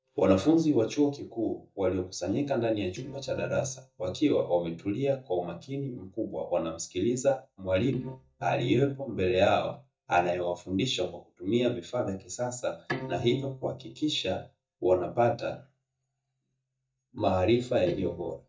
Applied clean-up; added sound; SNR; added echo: neural mask model DeepFilterNet 3.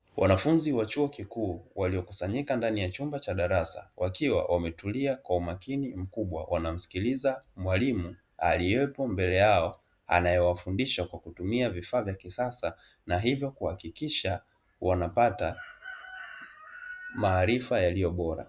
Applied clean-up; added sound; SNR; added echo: none; none; none; none.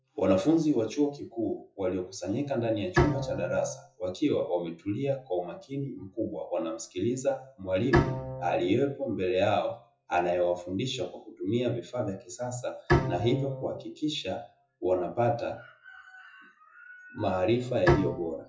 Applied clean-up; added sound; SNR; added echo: classical method WPE with log-MMSE.